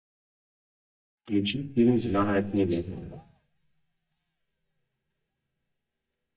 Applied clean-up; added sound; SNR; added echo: neural mask model DeepFilterNet 3.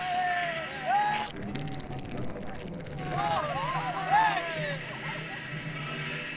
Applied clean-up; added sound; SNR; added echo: neural separator model SepFormer DNS4.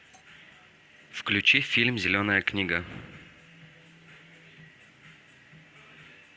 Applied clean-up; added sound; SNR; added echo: none; none; none; none.